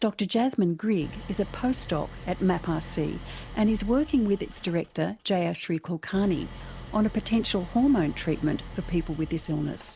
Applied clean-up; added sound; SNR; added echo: none; Idling; 14 dB; none.